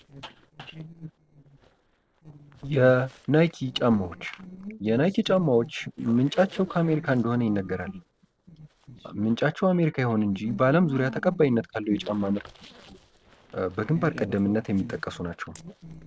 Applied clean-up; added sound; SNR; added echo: neural separator model SepFormer DNS4.